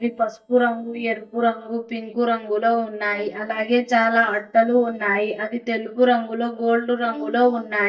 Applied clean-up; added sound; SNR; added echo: neural mask model DeepFilterNet 3.